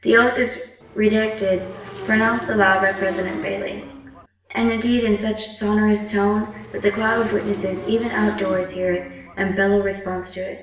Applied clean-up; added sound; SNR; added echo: none; Motorcycle / Engine; 14 dB; reverberation time 0.8 s.